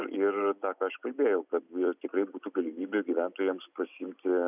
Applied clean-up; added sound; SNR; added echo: none; none; none; none.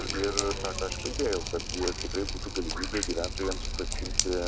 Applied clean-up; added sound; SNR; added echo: none; Drip; -1 dB; none.